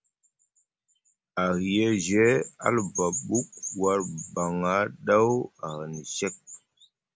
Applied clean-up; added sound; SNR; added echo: none; none; none; none.